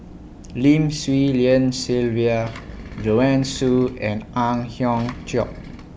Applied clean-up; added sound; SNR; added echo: none; Engine; 20 dB; none.